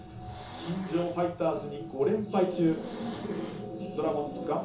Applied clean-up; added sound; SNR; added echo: none; Hiss; 15 dB; reverberation time 0.6 s.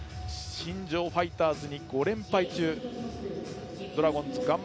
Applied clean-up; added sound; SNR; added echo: none; none; none; none.